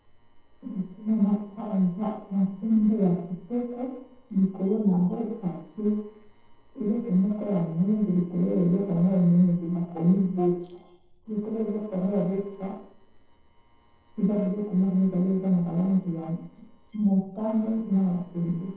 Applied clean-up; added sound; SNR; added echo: neural separator model SepFormer DNS4.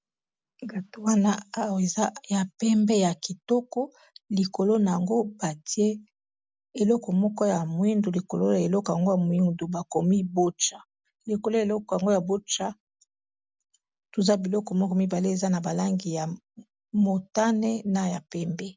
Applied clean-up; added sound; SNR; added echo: none; none; none; none.